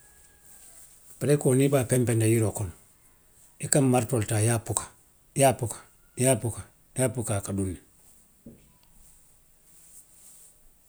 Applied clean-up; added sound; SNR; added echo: none; none; none; none.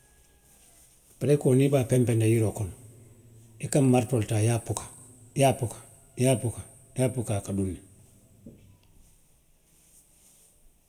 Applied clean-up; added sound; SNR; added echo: none; none; none; reverberation time 1.6 s.